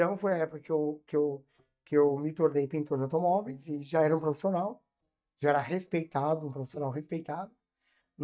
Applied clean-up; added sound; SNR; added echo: neural mask model DeepFilterNet 3.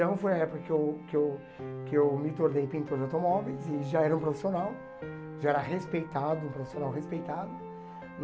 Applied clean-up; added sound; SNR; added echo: none; Piano; 11 dB; none.